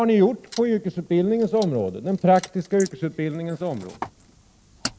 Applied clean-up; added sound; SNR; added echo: neural mask model Resemble Enhance denoiser.